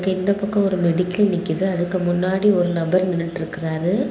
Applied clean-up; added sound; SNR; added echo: none; none; none; none.